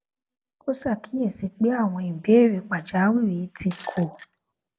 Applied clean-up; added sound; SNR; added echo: none; Shatter; 11 dB; none.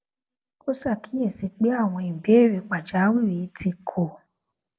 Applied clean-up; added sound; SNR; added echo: none; none; none; none.